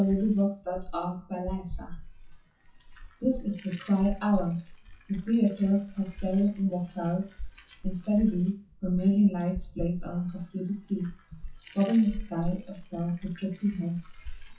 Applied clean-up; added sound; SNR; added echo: classical method WPE with log-MMSE.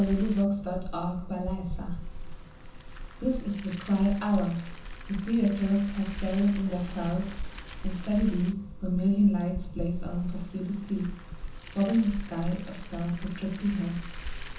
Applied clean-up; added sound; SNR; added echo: none; Car; 8 dB; reverberation time 0.6 s.